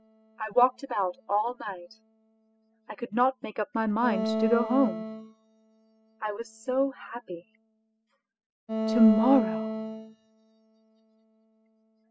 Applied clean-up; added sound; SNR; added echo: classical method spectral subtraction.